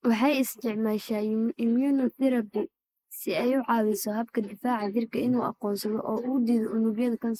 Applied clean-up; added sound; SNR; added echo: neural mask model Resemble Enhance denoiser.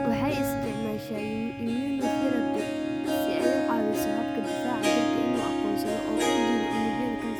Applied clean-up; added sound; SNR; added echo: none; Harp; -4 dB; none.